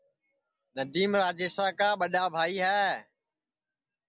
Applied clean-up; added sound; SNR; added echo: none; none; none; none.